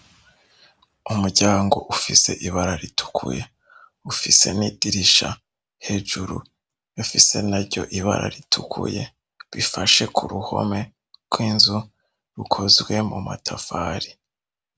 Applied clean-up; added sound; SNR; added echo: none; none; none; none.